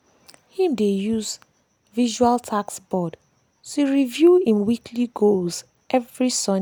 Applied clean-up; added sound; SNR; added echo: none; none; none; none.